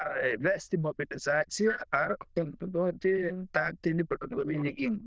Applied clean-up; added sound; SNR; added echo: neural diffusion model UNIVERSE++.